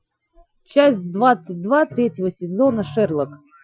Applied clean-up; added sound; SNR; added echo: classical method Wiener filter.